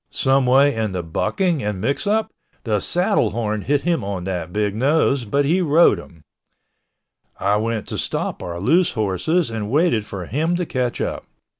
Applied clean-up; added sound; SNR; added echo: none; none; none; none.